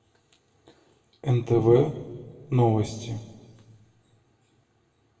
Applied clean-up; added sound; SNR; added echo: none; none; none; reverberation time 1.2 s.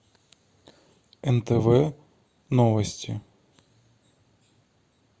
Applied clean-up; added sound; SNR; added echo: none; none; none; none.